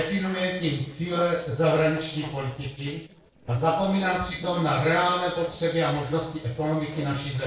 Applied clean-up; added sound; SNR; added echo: neural separator model SepFormer DNS4.